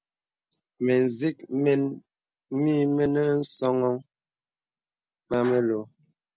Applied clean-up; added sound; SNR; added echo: none; none; none; none.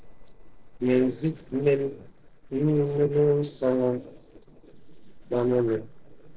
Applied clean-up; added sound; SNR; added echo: neural separator model SepFormer DNS4.